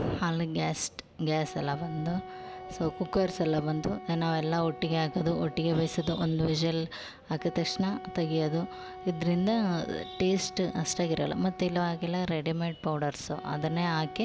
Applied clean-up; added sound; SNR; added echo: none; Wind instrument, woodwind instrument; 15 dB; none.